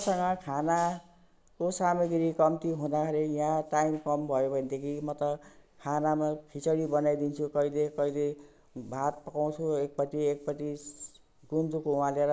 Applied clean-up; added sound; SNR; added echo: none; none; none; none.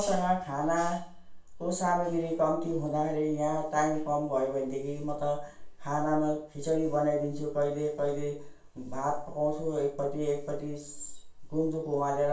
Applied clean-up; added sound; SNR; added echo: none; none; none; reverberation time 0.3 s.